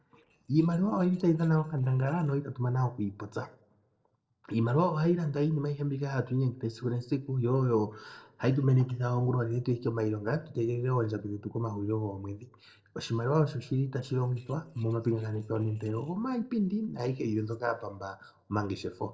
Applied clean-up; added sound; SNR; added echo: neural separator model SepFormer DNS4.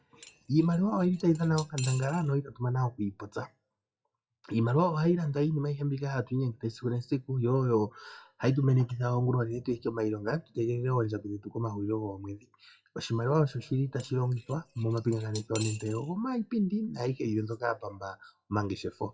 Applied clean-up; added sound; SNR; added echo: classical method WPE with log-MMSE.